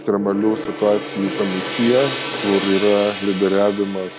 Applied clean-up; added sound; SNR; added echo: none; Gong; 7 dB; none.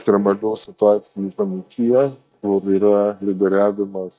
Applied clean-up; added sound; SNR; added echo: neural mask model DeepFilterNet 3.